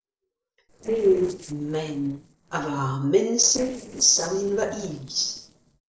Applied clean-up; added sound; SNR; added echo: neural separator model SepFormer DNS4.